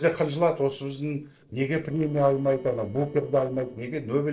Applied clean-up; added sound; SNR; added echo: neural separator model SepFormer DNS4.